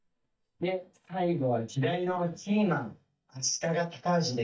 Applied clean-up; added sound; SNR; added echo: neural mask model DeepFilterNet 3.